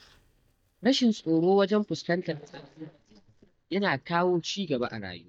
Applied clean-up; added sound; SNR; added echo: neural mask model DeepFilterNet 3.